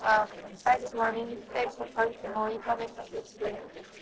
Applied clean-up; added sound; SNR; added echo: neural separator model SepFormer DNS4.